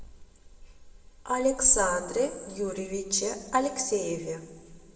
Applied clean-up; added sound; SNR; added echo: none; none; none; reverberation time 1.2 s.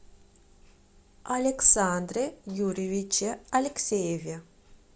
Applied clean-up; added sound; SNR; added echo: none; none; none; none.